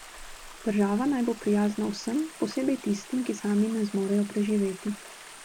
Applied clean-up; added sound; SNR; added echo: none; Stream; 17 dB; none.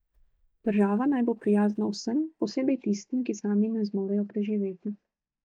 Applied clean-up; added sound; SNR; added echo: neural mask model DeepFilterNet 3.